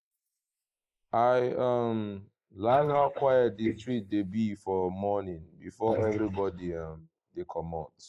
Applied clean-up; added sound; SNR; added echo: neural mask model Resemble Enhance denoiser.